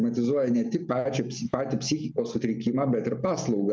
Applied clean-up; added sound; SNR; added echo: none; none; none; none.